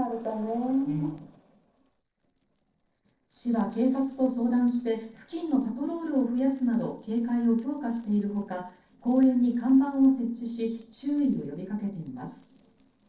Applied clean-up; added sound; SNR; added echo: neural separator model SepFormer DNS4.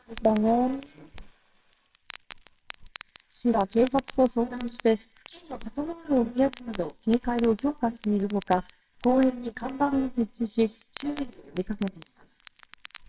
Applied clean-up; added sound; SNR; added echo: neural separator model SepFormer WHAMR!.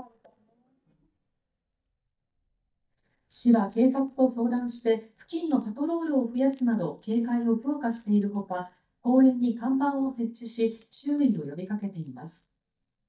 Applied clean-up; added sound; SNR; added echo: neural mask model DeepFilterNet 3.